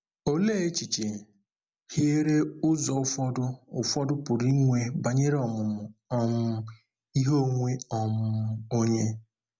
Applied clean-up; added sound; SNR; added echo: none; none; none; none.